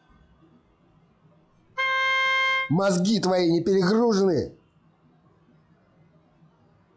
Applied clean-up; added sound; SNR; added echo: classical method log-MMSE.